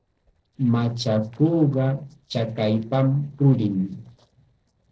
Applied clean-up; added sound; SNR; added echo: neural separator model SepFormer DNS4.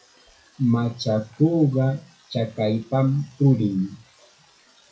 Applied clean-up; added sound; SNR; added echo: classical method WPE with log-MMSE.